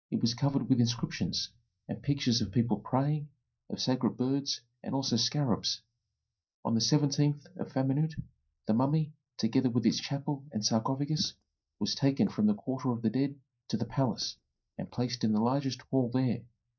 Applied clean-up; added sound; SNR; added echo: neural mask model DeepFilterNet 3.